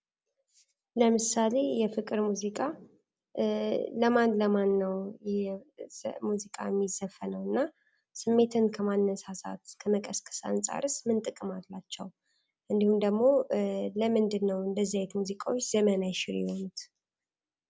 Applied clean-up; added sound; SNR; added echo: none; none; none; none.